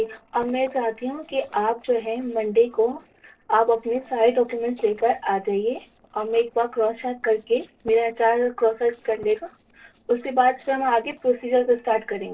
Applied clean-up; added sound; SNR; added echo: neural separator model SepFormer DNS4.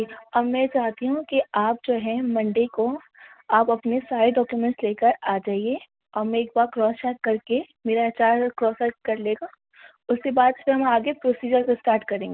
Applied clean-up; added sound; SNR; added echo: none; none; none; none.